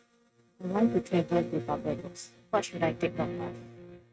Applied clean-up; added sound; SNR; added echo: neural mask model RNNoise.